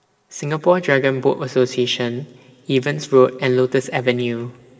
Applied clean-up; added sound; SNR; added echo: none; none; none; reverberation time 2.5 s.